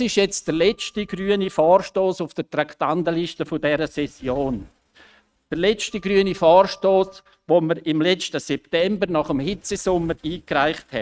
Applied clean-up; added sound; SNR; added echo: neural mask model RNNoise.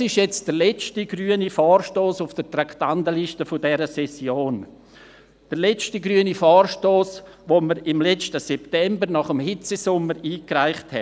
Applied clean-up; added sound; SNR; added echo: none; none; none; none.